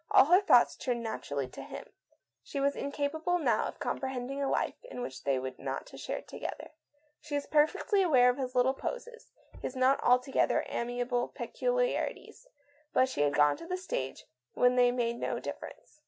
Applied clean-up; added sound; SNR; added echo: none; none; none; none.